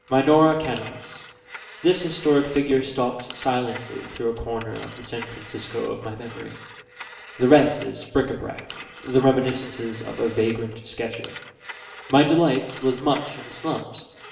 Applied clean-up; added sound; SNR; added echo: none; Telephone; 18 dB; reverberation time 0.9 s.